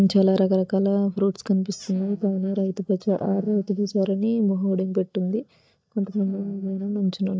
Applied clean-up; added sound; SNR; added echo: neural mask model DeepFilterNet 3.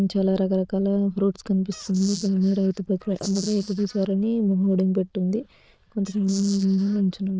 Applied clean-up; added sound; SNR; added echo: neural diffusion model UNIVERSE++.